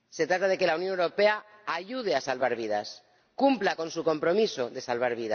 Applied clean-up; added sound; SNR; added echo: none; none; none; none.